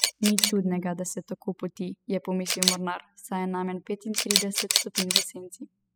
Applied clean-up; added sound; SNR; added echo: classical method spectral subtraction.